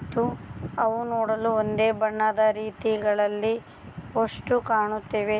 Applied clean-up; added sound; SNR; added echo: none; none; none; none.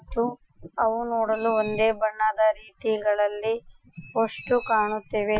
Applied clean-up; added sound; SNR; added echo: classical method Wiener filter.